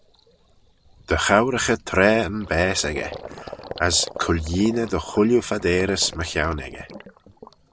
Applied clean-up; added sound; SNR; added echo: none; Gurgling; 17 dB; none.